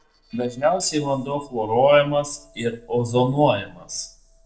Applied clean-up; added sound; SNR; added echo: neural separator model SepFormer DNS4.